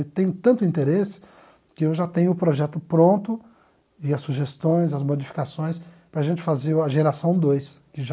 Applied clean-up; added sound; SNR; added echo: none; none; none; none.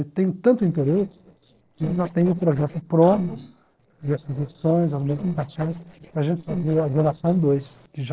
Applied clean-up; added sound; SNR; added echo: neural separator model SepFormer DNS4.